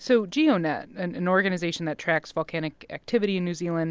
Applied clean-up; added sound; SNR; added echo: none; none; none; none.